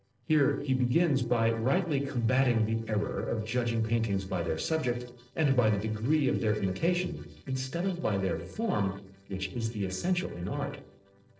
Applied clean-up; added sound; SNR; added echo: neural separator model SepFormer DNS4.